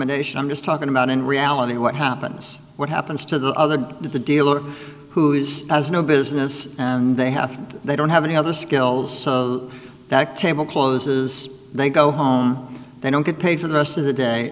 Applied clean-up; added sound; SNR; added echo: none; none; none; none.